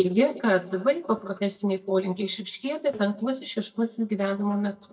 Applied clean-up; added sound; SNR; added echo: neural mask model DeepFilterNet 3.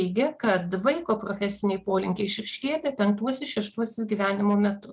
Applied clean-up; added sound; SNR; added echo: none; none; none; none.